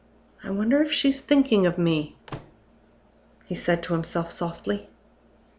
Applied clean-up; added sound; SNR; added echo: none; Slam / Microwave oven; 16 dB; none.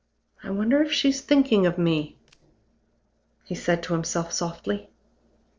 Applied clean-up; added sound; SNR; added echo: neural separator model SepFormer DNS4.